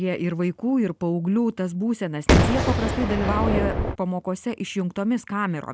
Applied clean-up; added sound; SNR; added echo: none; Boom; -3 dB; none.